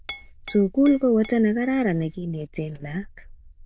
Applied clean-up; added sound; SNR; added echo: neural diffusion model UNIVERSE++.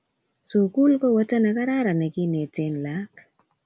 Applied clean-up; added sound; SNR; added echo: none; none; none; none.